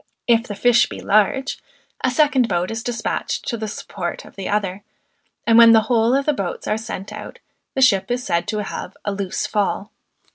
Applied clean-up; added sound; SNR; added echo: none; none; none; none.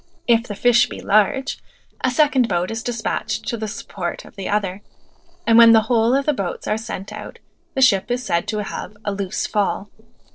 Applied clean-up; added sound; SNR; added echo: neural separator model SepFormer DNS4.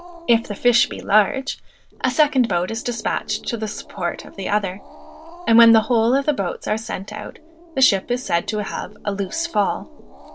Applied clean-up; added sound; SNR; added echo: none; Growling; 20 dB; none.